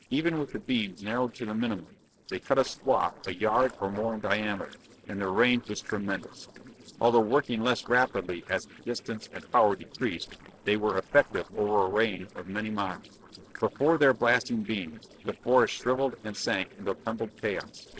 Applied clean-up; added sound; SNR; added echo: neural separator model SepFormer DNS4.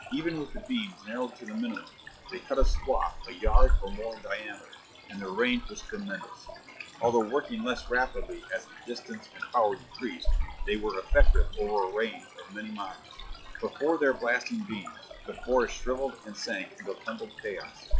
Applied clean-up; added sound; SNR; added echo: classical method log-MMSE.